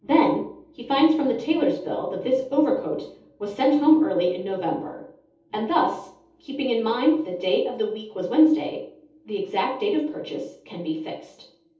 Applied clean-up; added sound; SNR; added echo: none; none; none; reverberation time 0.6 s.